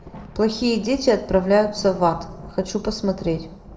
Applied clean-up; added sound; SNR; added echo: none; Thunder; 18 dB; reverberation time 1.0 s.